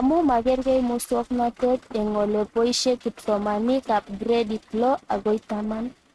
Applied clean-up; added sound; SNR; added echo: neural mask model RNNoise.